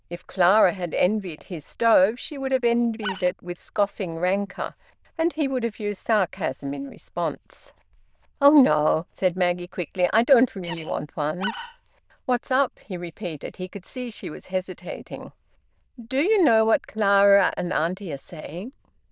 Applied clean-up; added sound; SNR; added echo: neural diffusion model UNIVERSE++.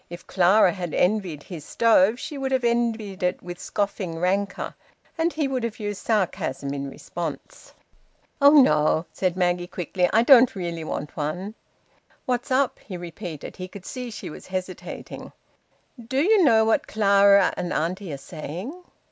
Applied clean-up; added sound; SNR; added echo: none; none; none; none.